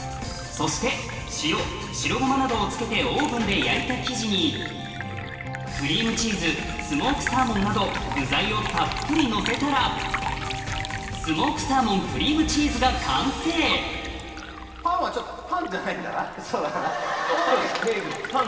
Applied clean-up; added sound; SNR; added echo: none; Liquid; 13 dB; reverberation time 2.4 s.